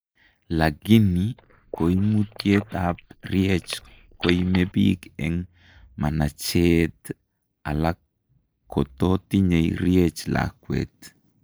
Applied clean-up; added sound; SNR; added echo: neural mask model Resemble Enhance denoiser.